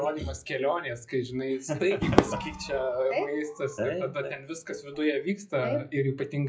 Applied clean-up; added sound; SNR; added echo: classical method WPE with log-MMSE.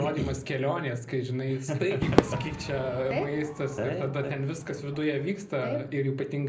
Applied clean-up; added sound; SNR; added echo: none; Crowd / Fireworks; 6 dB; reverberation time 0.4 s.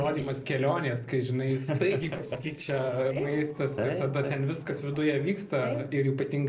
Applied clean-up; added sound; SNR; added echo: neural separator model SepFormer DNS4.